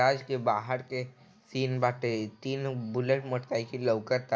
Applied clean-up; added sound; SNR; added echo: none; none; none; none.